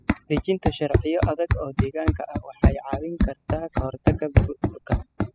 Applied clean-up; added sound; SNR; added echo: classical method spectral subtraction.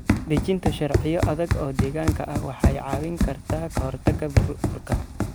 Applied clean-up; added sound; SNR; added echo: none; Run; -3 dB; none.